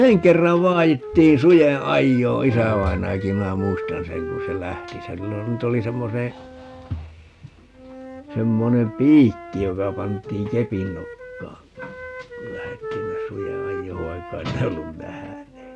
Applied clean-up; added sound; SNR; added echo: none; Wind instrument, woodwind instrument + Musical instrument; 12 dB; none.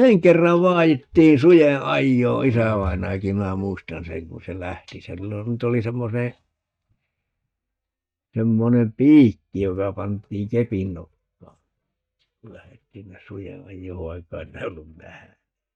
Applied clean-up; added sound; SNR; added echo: neural mask model DeepFilterNet 3.